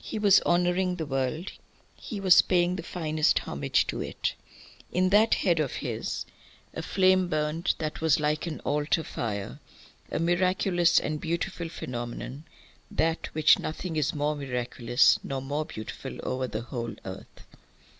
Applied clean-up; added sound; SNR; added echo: none; none; none; none.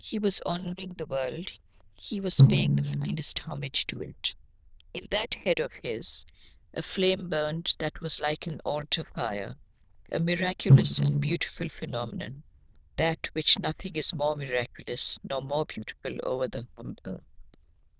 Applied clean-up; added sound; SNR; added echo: neural diffusion model UNIVERSE++.